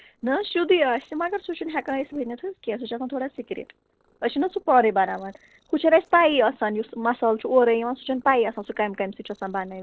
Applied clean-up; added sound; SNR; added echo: neural separator model SepFormer DNS4.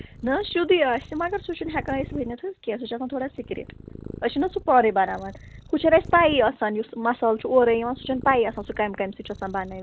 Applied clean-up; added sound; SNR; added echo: none; Purr; 18 dB; none.